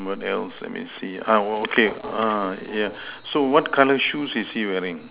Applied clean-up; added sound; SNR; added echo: none; none; none; none.